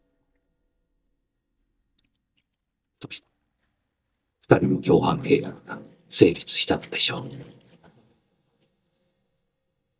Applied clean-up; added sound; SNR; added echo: neural mask model DeepFilterNet 3.